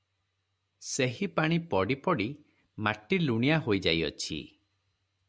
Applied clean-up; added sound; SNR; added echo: none; none; none; none.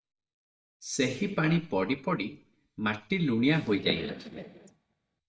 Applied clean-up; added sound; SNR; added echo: neural mask model DeepFilterNet 3.